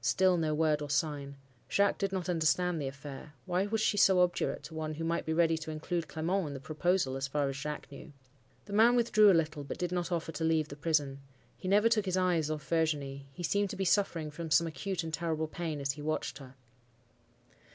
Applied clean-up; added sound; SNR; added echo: none; none; none; none.